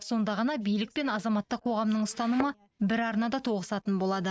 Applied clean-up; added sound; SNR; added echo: neural mask model RNNoise.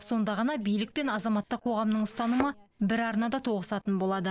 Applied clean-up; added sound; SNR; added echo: none; Thump, thud; 11 dB; none.